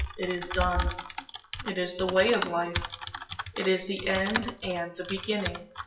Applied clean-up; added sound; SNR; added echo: classical method WPE with log-MMSE.